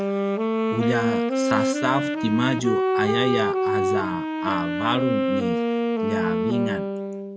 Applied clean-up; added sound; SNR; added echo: none; Wind instrument, woodwind instrument; -3 dB; none.